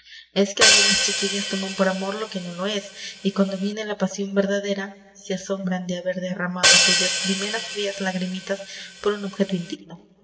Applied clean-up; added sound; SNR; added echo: none; Hi-hat; -3 dB; reverberation time 2.1 s.